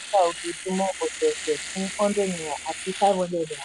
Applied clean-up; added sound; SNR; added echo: none; Domestic sounds, home sounds; 10 dB; none.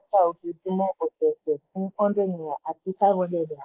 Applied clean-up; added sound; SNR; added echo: neural mask model Resemble Enhance denoiser.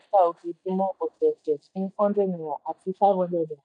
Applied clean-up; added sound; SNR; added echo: neural mask model DeepFilterNet 3.